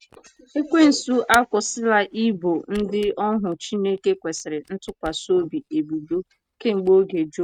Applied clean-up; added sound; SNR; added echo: neural mask model RNNoise.